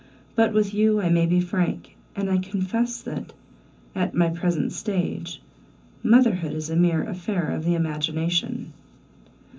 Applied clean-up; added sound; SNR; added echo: none; none; none; reverberation time 0.3 s.